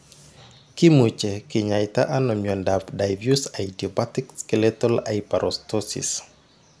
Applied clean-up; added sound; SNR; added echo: none; none; none; none.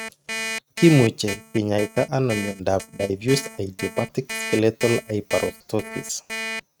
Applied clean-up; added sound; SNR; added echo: neural mask model RNNoise.